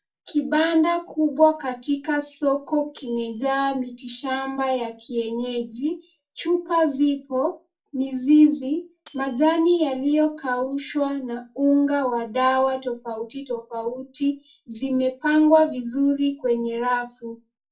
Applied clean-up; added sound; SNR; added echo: none; Tambourine; 16 dB; reverberation time 0.2 s.